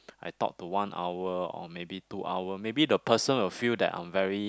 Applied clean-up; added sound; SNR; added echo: none; none; none; none.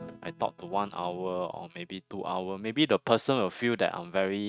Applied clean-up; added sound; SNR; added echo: neural mask model RNNoise.